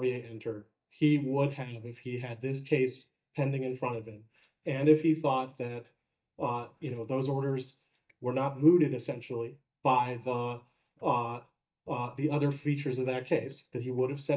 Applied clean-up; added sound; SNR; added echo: neural mask model DeepFilterNet 3.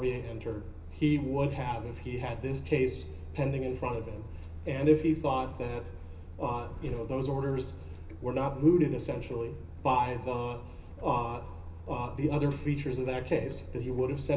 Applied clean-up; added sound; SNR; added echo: none; Truck; 11 dB; reverberation time 0.3 s.